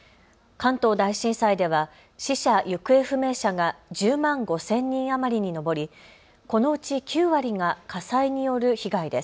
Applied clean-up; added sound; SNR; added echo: none; none; none; none.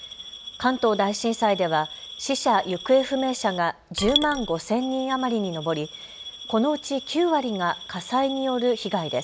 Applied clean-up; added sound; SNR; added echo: none; Coin (dropping) / Glass; 12 dB; none.